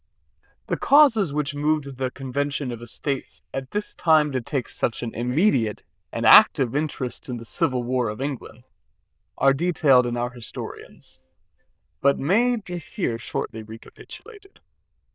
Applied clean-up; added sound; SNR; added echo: neural diffusion model UNIVERSE++.